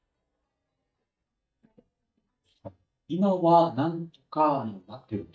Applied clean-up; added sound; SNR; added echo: neural mask model DeepFilterNet 3.